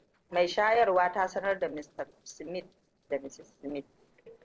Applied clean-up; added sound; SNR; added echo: neural separator model SepFormer DNS4.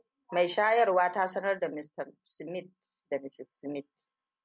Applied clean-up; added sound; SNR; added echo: none; none; none; none.